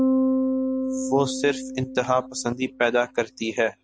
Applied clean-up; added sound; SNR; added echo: none; Bass guitar; 1 dB; none.